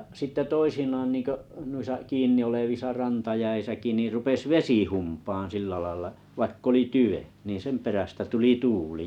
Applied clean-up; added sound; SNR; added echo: none; none; none; none.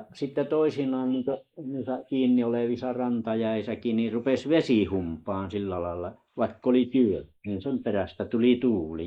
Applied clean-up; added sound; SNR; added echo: neural mask model Resemble Enhance denoiser.